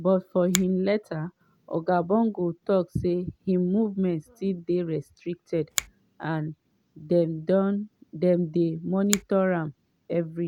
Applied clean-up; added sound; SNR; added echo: none; Finger snapping; 12 dB; none.